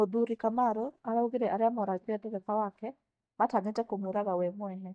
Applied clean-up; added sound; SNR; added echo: neural mask model DeepFilterNet 3.